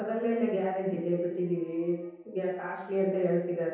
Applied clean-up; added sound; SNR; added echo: none; none; none; reverberation time 0.9 s.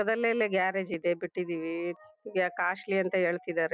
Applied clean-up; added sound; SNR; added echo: none; none; none; none.